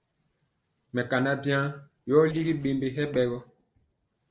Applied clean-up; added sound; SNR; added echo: neural separator model SepFormer DNS4.